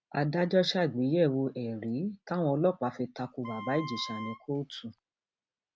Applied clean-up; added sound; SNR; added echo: none; Wind instrument, woodwind instrument; 13 dB; none.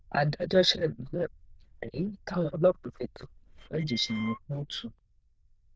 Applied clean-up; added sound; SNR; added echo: neural diffusion model UNIVERSE++.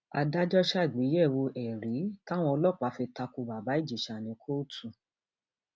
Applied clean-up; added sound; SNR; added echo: none; none; none; none.